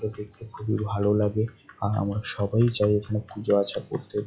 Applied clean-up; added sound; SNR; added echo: classical method log-MMSE.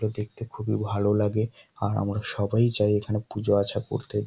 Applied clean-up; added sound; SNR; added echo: none; none; none; none.